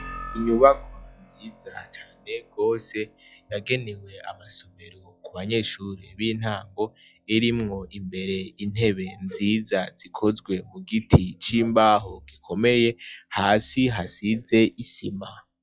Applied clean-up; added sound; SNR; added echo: classical method log-MMSE.